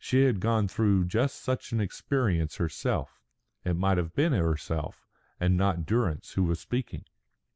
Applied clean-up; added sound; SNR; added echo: none; none; none; none.